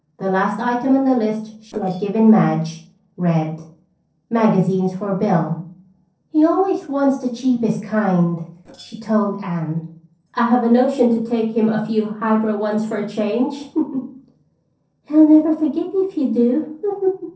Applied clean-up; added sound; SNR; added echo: neural separator model SepFormer DNS4.